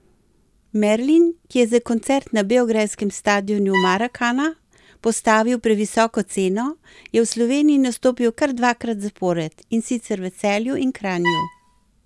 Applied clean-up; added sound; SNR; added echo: none; Bowed string instrument; 6 dB; none.